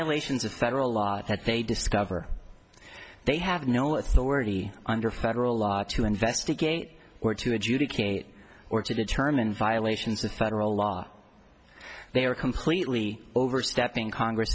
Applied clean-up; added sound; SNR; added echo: none; none; none; none.